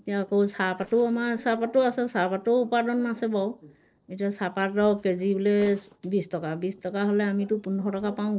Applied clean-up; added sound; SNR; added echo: neural separator model SepFormer DNS4.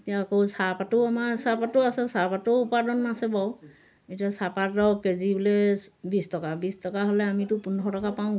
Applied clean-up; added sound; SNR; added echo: none; none; none; none.